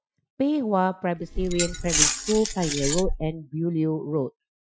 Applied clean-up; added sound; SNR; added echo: classical method Wiener filter.